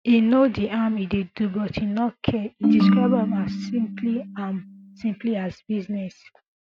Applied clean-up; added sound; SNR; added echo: neural mask model RNNoise.